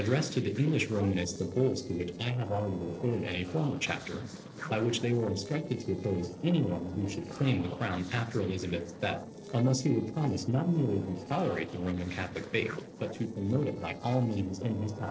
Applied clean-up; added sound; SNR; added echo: neural separator model SepFormer DNS4.